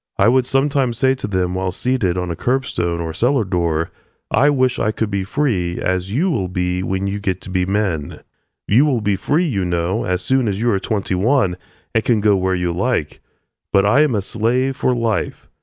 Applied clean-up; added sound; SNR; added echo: none; none; none; none.